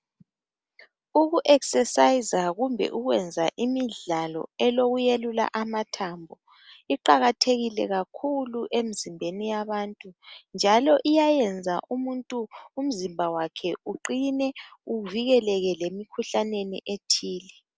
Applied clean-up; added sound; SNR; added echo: none; none; none; none.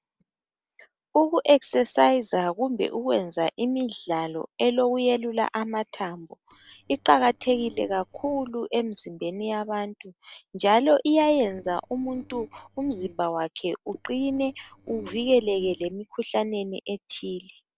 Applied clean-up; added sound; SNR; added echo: neural separator model SepFormer DNS4.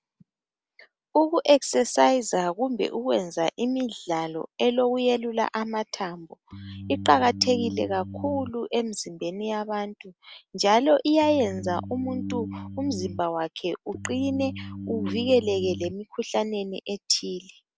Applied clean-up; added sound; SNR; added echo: none; Organ; 9 dB; none.